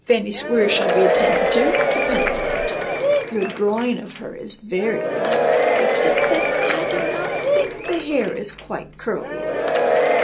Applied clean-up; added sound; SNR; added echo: none; Applause / Crowd / Cheering; -4 dB; reverberation time 0.2 s.